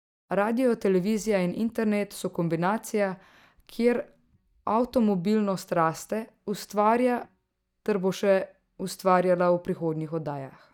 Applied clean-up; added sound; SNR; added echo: neural mask model DeepFilterNet 3.